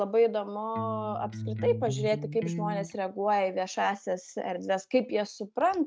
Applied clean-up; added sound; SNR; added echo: neural mask model RNNoise.